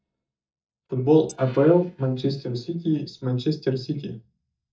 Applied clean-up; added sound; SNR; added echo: neural mask model DeepFilterNet 3.